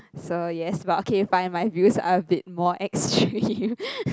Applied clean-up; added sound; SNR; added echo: none; none; none; none.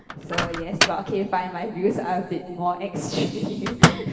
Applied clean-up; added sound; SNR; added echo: none; Microwave oven; 0 dB; reverberation time 2.0 s.